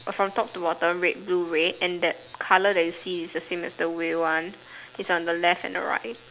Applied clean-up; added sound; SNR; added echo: none; none; none; none.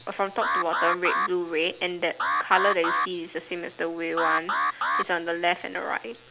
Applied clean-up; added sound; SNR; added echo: none; Alarm; 0 dB; none.